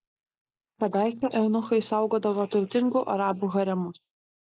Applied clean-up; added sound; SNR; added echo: neural mask model Resemble Enhance denoiser.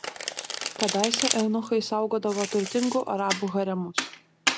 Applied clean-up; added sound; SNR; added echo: none; Domestic sounds, home sounds; 5 dB; none.